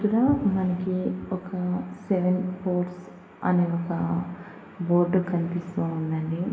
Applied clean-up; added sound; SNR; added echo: none; none; none; reverberation time 1.3 s.